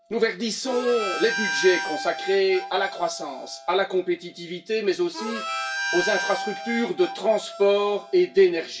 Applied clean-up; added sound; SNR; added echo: none; Harmonica; 8 dB; reverberation time 0.2 s.